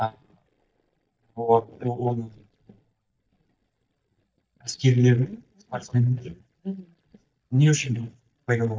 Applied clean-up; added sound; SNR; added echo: neural mask model DeepFilterNet 3.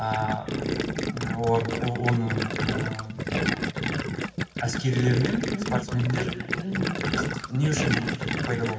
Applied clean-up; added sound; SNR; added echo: none; Gurgling; 0 dB; reverberation time 2.0 s.